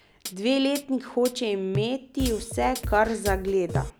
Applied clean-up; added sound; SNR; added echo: none; Drum kit + Hi-hat; 8 dB; none.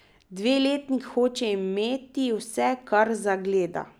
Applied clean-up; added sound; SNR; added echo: none; none; none; none.